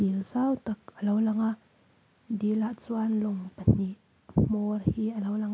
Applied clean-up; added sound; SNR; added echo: none; none; none; none.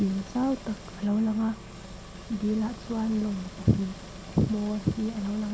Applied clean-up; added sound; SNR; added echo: none; Engine; 14 dB; none.